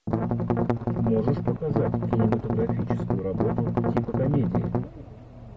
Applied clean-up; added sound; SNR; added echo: none; Strum; -4 dB; none.